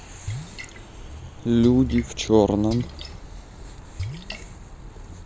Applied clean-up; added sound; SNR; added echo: none; Splash, splatter; 10 dB; none.